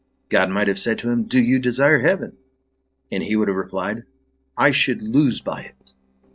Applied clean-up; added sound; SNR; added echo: neural separator model SepFormer DNS4.